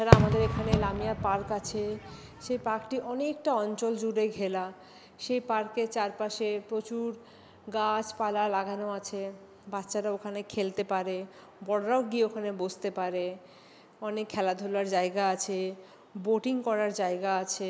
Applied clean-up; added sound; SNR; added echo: none; Fireworks; -2 dB; none.